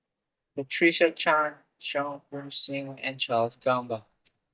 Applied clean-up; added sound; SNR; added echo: neural mask model DeepFilterNet 3.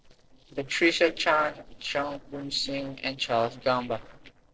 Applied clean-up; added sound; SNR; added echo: neural separator model SepFormer DNS4.